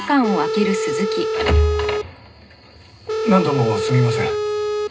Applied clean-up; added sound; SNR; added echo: none; Telephone; 1 dB; reverberation time 0.2 s.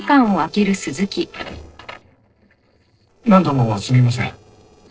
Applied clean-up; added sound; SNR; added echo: neural separator model SepFormer DNS4.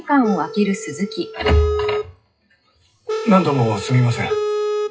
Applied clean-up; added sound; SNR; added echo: classical method WPE with log-MMSE.